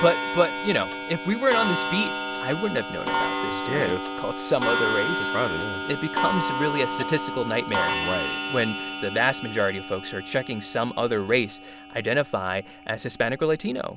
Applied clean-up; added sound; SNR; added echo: none; Clock; 3 dB; none.